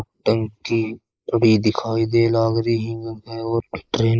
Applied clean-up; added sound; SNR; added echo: neural mask model Resemble Enhance denoiser.